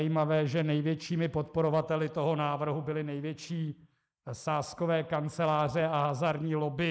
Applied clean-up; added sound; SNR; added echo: neural mask model Resemble Enhance denoiser.